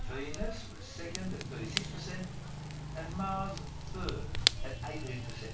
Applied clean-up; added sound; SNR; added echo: none; Fire / Rain; -4 dB; reverberation time 0.3 s.